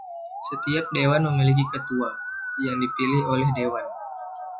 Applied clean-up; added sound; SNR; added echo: classical method log-MMSE.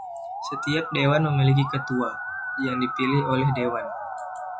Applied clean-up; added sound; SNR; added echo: none; Musical instrument; 7 dB; none.